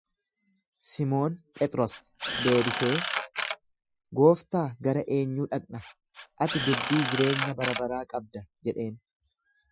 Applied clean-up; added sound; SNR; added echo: classical method Wiener filter.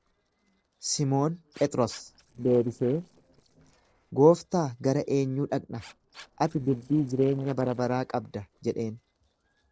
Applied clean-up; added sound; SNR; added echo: neural separator model SepFormer DNS4.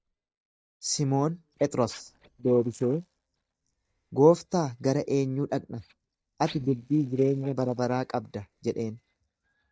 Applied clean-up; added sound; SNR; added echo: neural mask model DeepFilterNet 3.